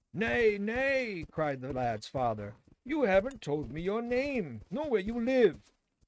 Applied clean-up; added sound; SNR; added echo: neural mask model RNNoise.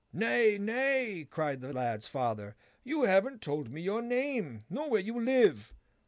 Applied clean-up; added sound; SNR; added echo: none; none; none; none.